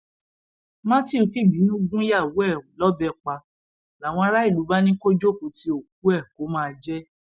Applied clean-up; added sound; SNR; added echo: none; none; none; none.